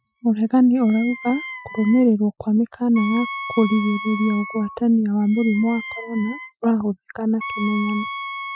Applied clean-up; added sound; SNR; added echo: classical method Wiener filter.